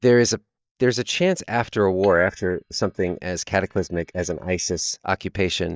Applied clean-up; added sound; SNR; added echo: neural mask model DeepFilterNet 3.